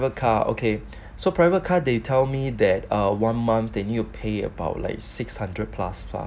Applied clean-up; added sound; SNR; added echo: none; none; none; none.